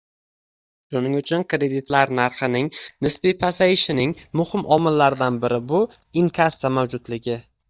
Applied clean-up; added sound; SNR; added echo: neural mask model DeepFilterNet 3.